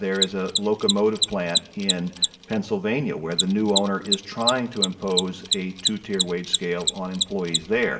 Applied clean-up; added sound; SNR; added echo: none; Mechanisms; 2 dB; reverberation time 2.0 s.